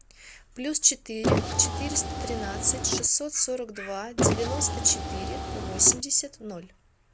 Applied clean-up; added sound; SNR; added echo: none; Car; 1 dB; none.